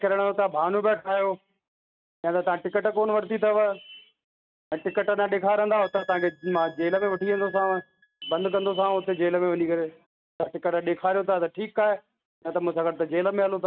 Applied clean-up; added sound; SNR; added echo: neural mask model RNNoise.